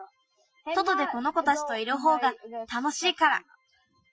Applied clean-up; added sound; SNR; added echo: classical method Wiener filter.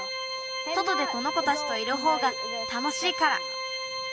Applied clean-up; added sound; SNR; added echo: none; Organ; 4 dB; none.